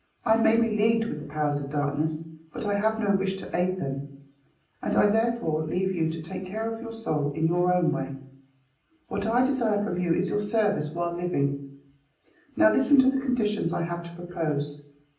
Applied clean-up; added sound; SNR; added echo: none; none; none; reverberation time 0.6 s.